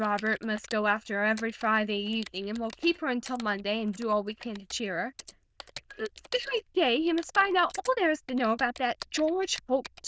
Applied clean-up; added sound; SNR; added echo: neural diffusion model UNIVERSE++.